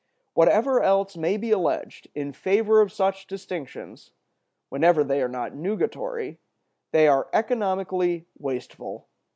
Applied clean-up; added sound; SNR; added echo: none; none; none; none.